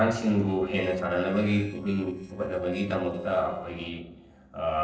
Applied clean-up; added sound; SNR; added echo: neural separator model SepFormer DNS4.